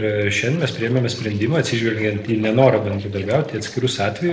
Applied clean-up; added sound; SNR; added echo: neural separator model SepFormer DNS4.